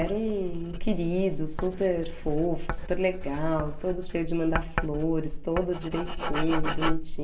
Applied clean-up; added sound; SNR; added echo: none; Writing; 0 dB; reverberation time 0.8 s.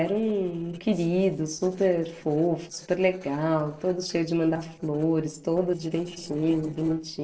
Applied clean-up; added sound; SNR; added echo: neural separator model SepFormer DNS4.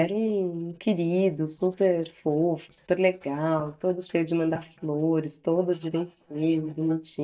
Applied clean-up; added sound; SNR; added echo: neural mask model DeepFilterNet 3.